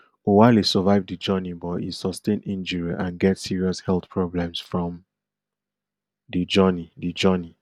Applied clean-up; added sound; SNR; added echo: none; none; none; none.